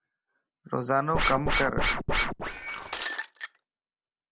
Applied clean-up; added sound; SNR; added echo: none; Scratching (performance technique) + Shatter; -4 dB; none.